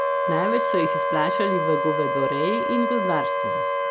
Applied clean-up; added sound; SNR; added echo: none; Wind instrument, woodwind instrument; -3 dB; none.